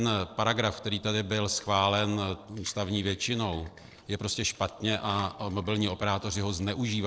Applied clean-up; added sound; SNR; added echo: neural separator model SepFormer DNS4.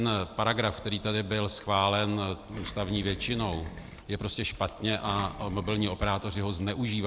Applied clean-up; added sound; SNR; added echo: none; Engine; 17 dB; none.